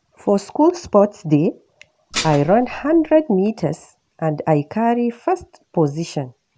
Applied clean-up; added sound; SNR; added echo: none; Dishes, pots, and pans; 11 dB; none.